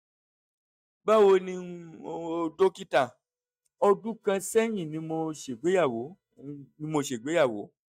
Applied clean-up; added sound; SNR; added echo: neural mask model DeepFilterNet 3.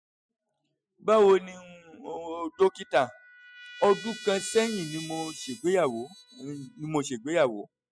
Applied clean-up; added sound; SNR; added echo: classical method spectral subtraction.